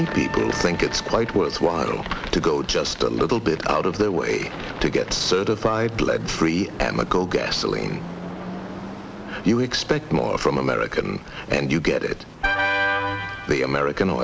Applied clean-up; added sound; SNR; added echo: none; none; none; none.